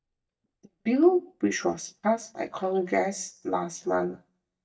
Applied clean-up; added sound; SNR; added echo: neural mask model DeepFilterNet 3.